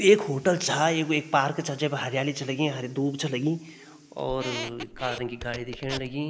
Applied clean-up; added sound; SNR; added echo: none; Squeak; 11 dB; none.